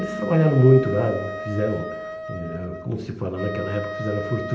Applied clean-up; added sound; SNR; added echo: none; Wind instrument, woodwind instrument; 10 dB; reverberation time 0.9 s.